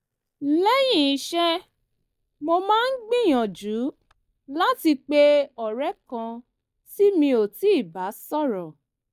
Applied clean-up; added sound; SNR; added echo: neural mask model DeepFilterNet 3.